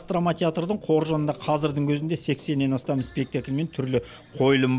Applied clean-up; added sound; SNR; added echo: none; none; none; none.